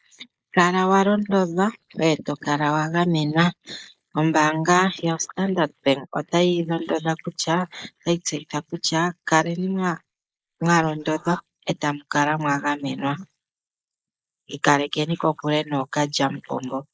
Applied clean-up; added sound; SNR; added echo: neural mask model Resemble Enhance denoiser.